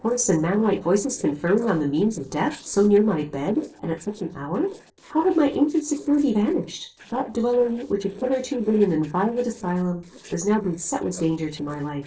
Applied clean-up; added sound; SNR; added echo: neural separator model SepFormer DNS4.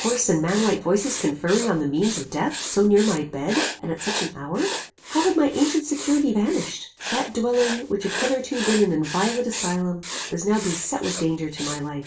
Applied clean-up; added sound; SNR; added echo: none; Writing; 9 dB; reverberation time 0.3 s.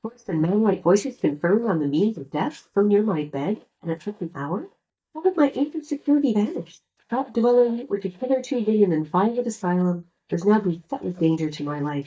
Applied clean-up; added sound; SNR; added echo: neural mask model DeepFilterNet 3.